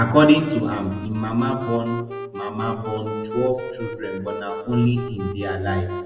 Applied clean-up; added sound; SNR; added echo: none; Wind instrument, woodwind instrument; 9 dB; reverberation time 1.2 s.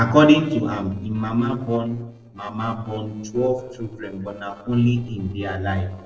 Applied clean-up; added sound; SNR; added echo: neural separator model SepFormer DNS4.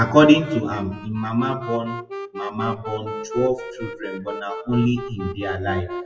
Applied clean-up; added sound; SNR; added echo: classical method WPE with log-MMSE.